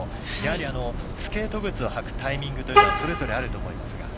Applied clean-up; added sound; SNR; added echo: none; Vehicle horn, car horn, honking; -4 dB; none.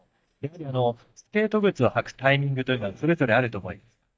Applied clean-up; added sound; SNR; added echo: neural mask model DeepFilterNet 3.